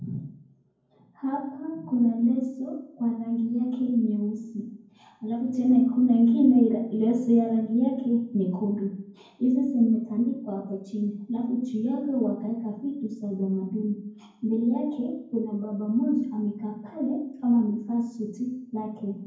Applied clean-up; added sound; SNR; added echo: none; none; none; reverberation time 0.9 s.